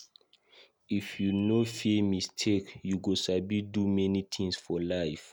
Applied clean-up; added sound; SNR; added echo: none; Ringtone; 19 dB; none.